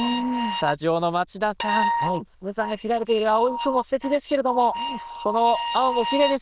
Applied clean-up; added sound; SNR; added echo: neural diffusion model UNIVERSE++.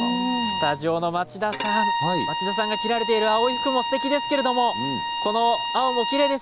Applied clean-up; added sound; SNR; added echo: none; Bowed string instrument; 3 dB; none.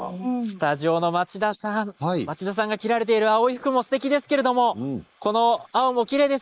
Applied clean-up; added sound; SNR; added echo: neural mask model Resemble Enhance denoiser.